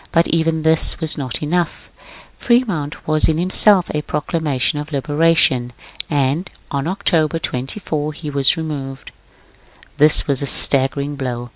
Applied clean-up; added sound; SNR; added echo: none; none; none; none.